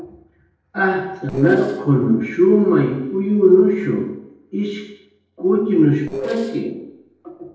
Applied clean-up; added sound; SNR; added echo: neural separator model SepFormer DNS4.